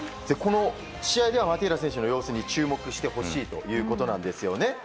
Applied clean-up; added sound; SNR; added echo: none; none; none; none.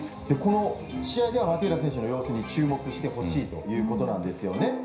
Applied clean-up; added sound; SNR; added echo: none; Plucked string instrument; 12 dB; reverberation time 0.5 s.